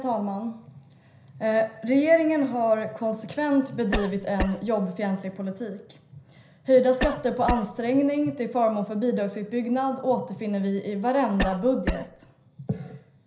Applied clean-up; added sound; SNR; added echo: none; Cough; 5 dB; reverberation time 0.5 s.